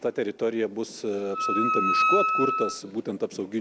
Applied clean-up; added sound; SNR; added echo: none; Wind instrument, woodwind instrument; -1 dB; none.